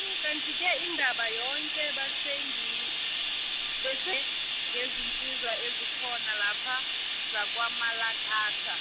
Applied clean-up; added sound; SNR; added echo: none; Bathtub (filling or washing); -3 dB; none.